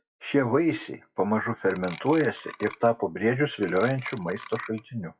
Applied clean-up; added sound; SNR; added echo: classical method WPE with log-MMSE.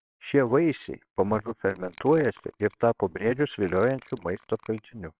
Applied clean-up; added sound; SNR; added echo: neural separator model SepFormer WHAMR!.